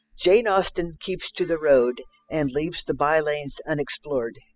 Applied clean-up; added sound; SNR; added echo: classical method spectral subtraction.